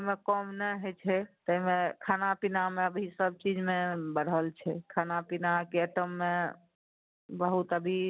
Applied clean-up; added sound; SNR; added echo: none; none; none; none.